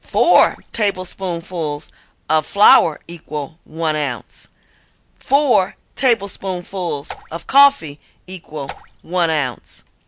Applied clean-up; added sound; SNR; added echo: none; Raindrop / Splash, splatter; 19 dB; none.